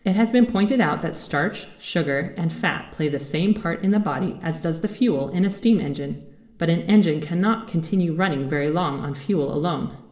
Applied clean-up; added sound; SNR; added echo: none; none; none; reverberation time 0.9 s.